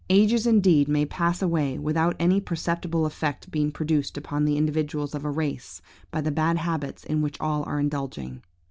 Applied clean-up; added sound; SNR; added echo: none; none; none; none.